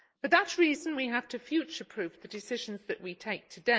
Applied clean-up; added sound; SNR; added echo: neural mask model Resemble Enhance denoiser.